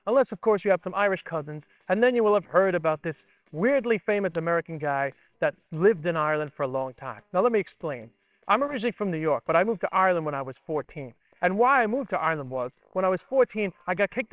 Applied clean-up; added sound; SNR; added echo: neural separator model SepFormer WHAMR!.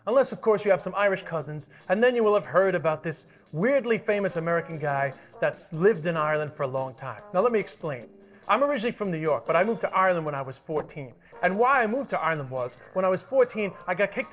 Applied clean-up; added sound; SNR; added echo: neural separator model SepFormer DNS4.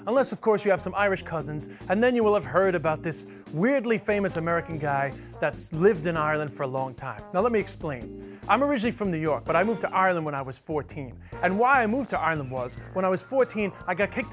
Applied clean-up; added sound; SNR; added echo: none; none; none; none.